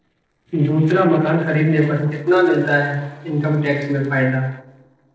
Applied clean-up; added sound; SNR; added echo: neural separator model SepFormer DNS4.